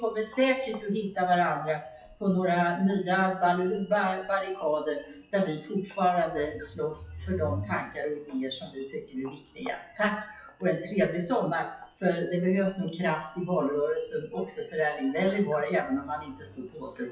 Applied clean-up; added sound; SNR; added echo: classical method WPE with log-MMSE.